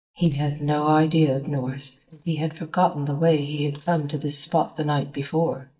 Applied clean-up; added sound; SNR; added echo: neural mask model DeepFilterNet 3.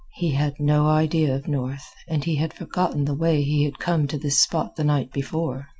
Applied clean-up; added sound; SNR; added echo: none; none; none; none.